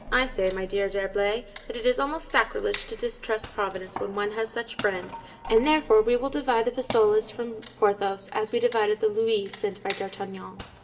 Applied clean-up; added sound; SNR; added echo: none; Wood; 15 dB; reverberation time 2.6 s.